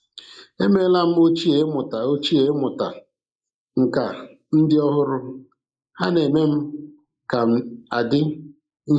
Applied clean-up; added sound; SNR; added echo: neural mask model Resemble Enhance denoiser.